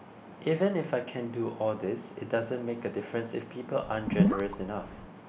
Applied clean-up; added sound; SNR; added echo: none; Gurgling / Liquid; -2 dB; none.